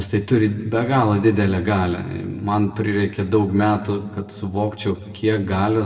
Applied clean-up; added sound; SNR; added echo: neural separator model SepFormer DNS4.